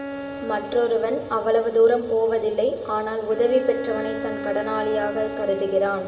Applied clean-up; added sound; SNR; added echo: none; Bowed string instrument; 12 dB; reverberation time 0.4 s.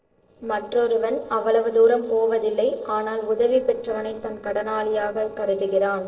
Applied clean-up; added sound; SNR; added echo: neural separator model SepFormer DNS4.